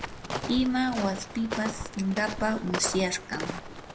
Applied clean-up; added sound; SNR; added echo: none; Walk, footsteps; 7 dB; none.